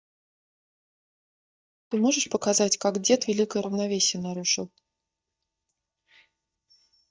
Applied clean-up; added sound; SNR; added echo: neural mask model DeepFilterNet 3.